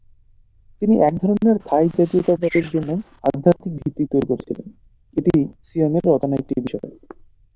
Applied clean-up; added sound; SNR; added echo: neural diffusion model UNIVERSE++.